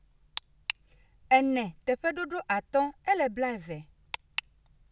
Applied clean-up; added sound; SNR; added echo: none; none; none; none.